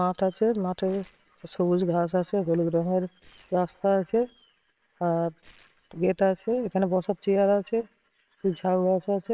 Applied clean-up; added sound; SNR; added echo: neural separator model SepFormer WHAMR!.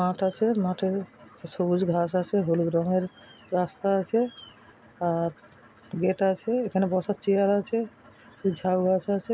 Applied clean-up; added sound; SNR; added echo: none; none; none; none.